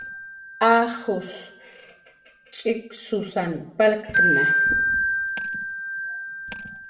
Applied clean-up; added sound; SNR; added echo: none; Wind chime; 0 dB; reverberation time 0.6 s.